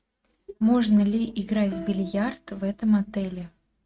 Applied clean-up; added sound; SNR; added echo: neural mask model RNNoise.